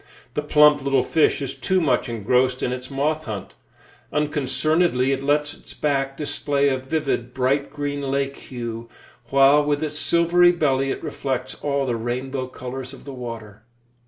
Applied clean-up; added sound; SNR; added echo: none; none; none; none.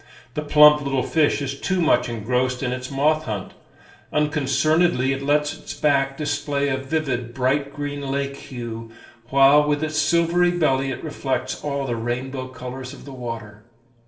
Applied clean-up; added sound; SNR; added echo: none; none; none; reverberation time 0.7 s.